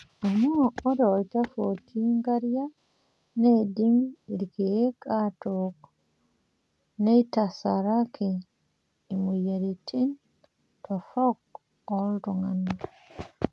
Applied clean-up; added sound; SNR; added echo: none; none; none; none.